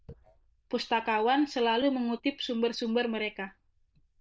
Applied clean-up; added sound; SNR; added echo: neural diffusion model UNIVERSE++.